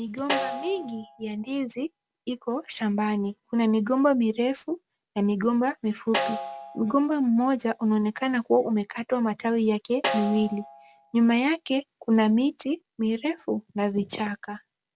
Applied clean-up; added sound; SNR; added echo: none; Snare drum; 10 dB; none.